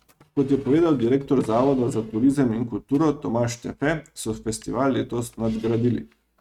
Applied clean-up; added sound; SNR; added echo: neural mask model RNNoise.